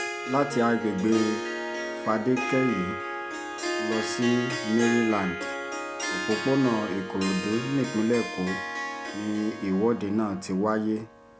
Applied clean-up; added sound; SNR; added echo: none; Harp; 6 dB; none.